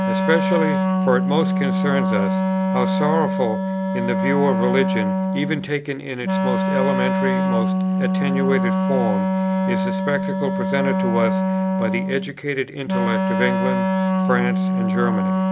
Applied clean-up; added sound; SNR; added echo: none; Wind instrument, woodwind instrument; -4 dB; none.